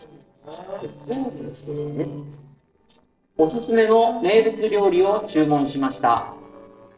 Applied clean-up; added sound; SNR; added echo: neural separator model SepFormer DNS4.